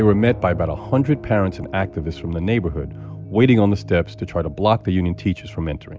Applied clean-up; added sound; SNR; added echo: none; none; none; none.